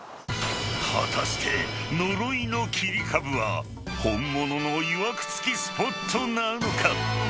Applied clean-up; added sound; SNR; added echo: none; none; none; none.